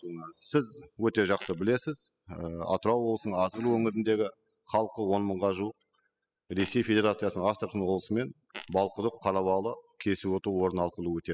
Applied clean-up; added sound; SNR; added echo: classical method spectral subtraction.